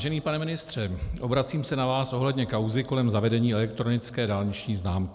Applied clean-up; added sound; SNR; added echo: none; none; none; none.